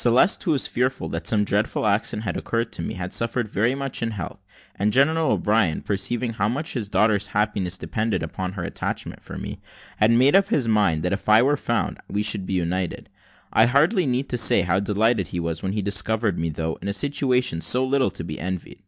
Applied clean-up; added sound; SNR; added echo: none; none; none; none.